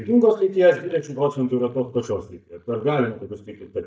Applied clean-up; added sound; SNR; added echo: neural mask model DeepFilterNet 3.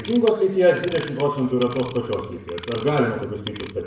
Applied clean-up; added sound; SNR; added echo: none; Clock; 13 dB; reverberation time 0.7 s.